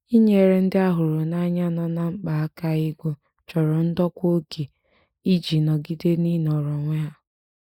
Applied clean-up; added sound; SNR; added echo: neural mask model Resemble Enhance denoiser.